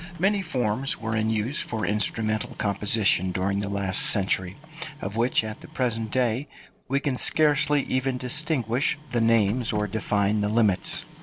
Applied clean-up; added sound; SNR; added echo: none; Printer; 19 dB; none.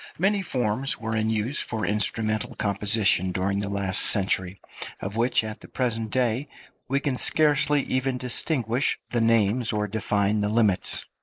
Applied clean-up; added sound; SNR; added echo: neural mask model Resemble Enhance denoiser.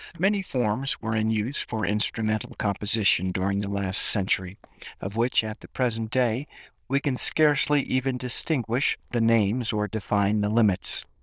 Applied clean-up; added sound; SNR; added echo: neural diffusion model UNIVERSE++.